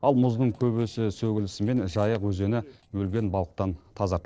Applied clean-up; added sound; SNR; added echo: neural separator model SepFormer DNS4.